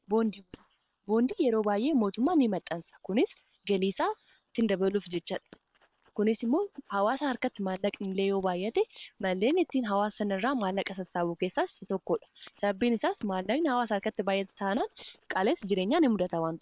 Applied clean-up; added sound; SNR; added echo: neural separator model SepFormer WHAM!.